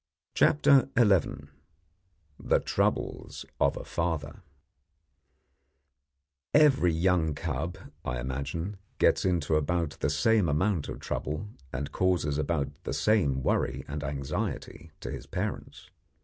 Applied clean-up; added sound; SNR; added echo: none; none; none; none.